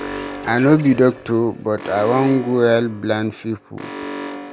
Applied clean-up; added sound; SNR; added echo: none; Alarm; 13 dB; none.